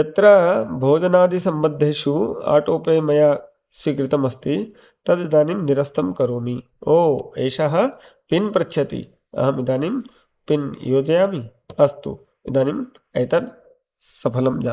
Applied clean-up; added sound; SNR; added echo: neural mask model Resemble Enhance denoiser.